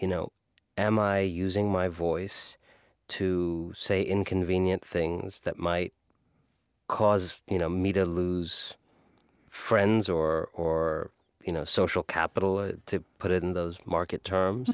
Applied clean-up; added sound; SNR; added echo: none; none; none; none.